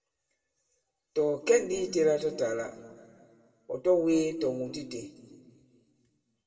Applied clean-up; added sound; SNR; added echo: none; none; none; reverberation time 1.9 s.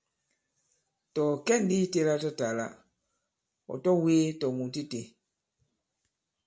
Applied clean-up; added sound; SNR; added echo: none; none; none; none.